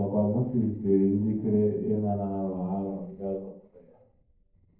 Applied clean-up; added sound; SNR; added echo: neural separator model SepFormer DNS4.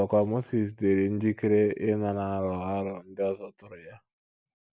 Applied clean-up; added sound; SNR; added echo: none; none; none; none.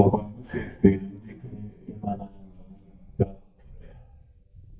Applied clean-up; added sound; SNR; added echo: neural mask model DeepFilterNet 3.